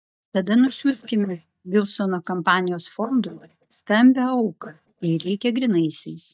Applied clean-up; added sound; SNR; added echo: neural mask model DeepFilterNet 3.